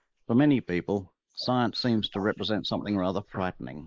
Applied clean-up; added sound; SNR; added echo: neural mask model Resemble Enhance denoiser.